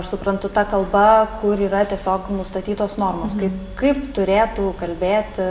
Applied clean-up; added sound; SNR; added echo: none; none; none; none.